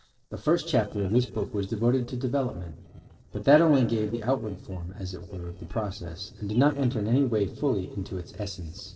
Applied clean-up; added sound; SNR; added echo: neural separator model SepFormer DNS4.